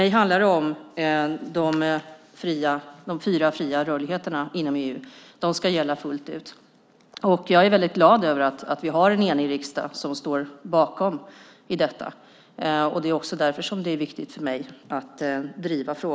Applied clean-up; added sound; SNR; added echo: none; none; none; none.